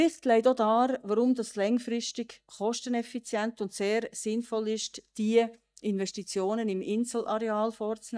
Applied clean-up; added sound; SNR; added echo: neural mask model DeepFilterNet 3.